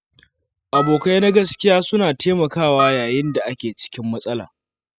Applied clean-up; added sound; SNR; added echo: classical method spectral subtraction.